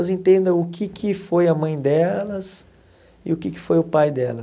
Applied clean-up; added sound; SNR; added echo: none; none; none; none.